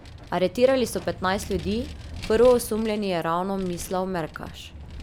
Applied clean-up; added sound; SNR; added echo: none; Vehicle; 14 dB; none.